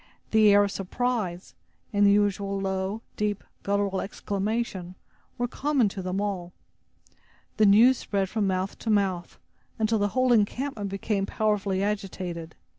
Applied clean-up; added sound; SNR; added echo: none; none; none; none.